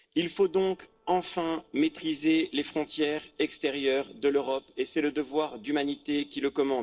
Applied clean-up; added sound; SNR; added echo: neural separator model SepFormer DNS4.